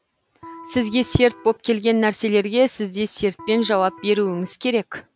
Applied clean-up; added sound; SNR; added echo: none; Electric guitar; 19 dB; none.